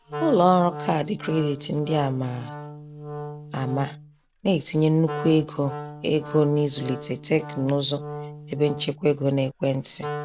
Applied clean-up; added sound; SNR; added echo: none; Wind instrument, woodwind instrument; 13 dB; none.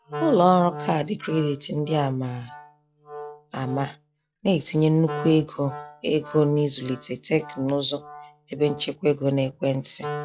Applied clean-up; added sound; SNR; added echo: classical method log-MMSE.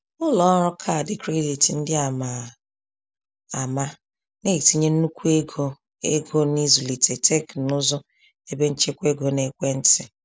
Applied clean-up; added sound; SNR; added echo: none; none; none; none.